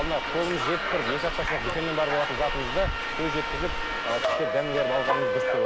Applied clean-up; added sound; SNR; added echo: none; Subway, metro, underground; -2 dB; none.